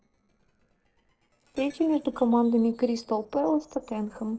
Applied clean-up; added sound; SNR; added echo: neural separator model SepFormer DNS4.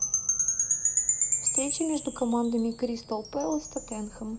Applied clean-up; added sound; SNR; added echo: none; Wind chime / Percussion; -2 dB; none.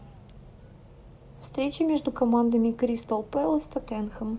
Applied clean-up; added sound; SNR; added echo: none; none; none; none.